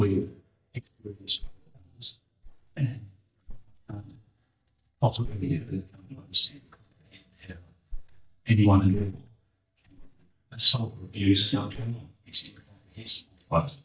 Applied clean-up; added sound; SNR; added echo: neural mask model DeepFilterNet 3.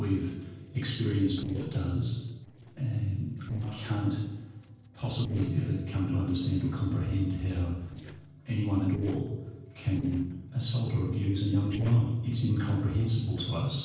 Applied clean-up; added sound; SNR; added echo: neural separator model SepFormer DNS4.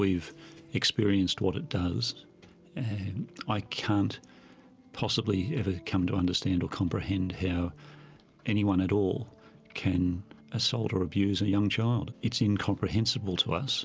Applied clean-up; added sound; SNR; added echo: none; none; none; none.